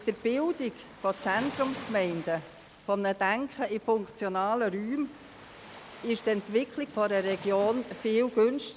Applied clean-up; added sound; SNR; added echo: none; Waves, surf; 17 dB; none.